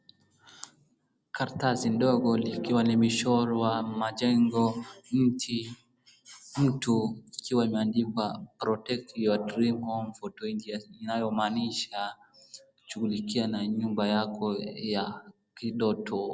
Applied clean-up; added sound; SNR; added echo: none; none; none; none.